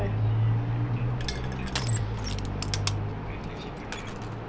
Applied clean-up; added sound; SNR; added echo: none; Crushing; 11 dB; none.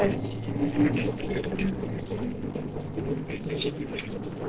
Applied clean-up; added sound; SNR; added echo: neural separator model SepFormer DNS4.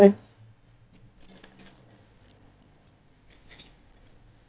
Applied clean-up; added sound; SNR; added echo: neural mask model DeepFilterNet 3.